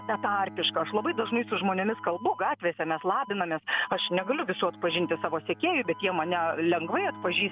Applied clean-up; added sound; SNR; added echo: none; Alarm + Bowed string instrument; 17 dB; none.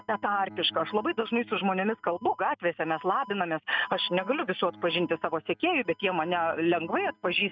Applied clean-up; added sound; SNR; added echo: neural mask model RNNoise.